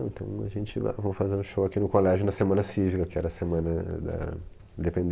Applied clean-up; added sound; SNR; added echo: none; none; none; none.